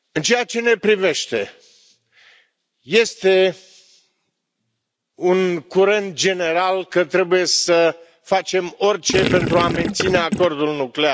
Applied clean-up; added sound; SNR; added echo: none; Gurgling; 2 dB; none.